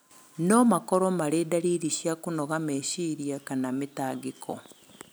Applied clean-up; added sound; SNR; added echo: none; none; none; none.